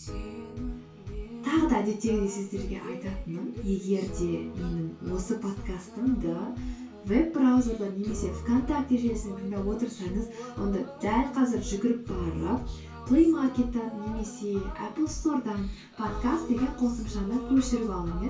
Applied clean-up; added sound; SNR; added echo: none; none; none; reverberation time 0.1 s.